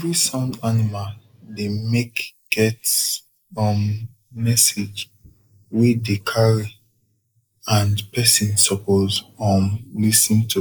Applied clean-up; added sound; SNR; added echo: neural mask model Resemble Enhance denoiser.